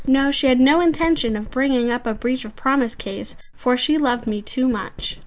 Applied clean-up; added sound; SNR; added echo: none; Writing; 16 dB; none.